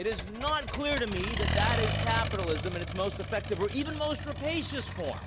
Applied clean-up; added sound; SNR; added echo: none; Accelerating, revving, vroom; 1 dB; none.